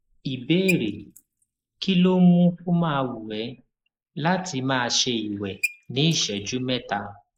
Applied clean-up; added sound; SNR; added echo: neural mask model Resemble Enhance denoiser.